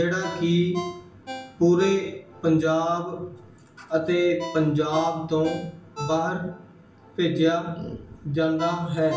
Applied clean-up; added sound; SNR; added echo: none; Ringtone; 16 dB; reverberation time 0.2 s.